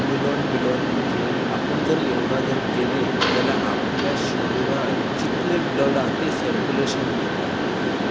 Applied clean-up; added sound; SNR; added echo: none; Mechanisms; -4 dB; none.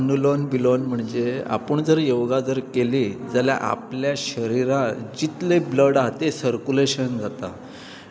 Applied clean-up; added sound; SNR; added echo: none; none; none; none.